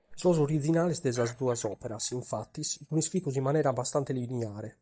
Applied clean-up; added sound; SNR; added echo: neural mask model DeepFilterNet 3.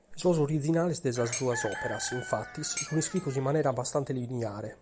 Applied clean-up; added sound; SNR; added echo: none; Dishes, pots, and pans + Chicken, rooster; 9 dB; none.